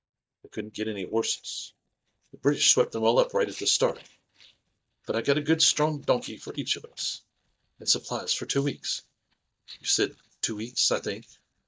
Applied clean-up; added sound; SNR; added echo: neural mask model DeepFilterNet 3.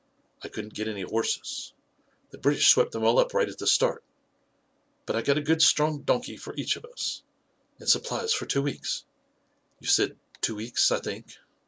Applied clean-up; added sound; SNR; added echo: none; none; none; none.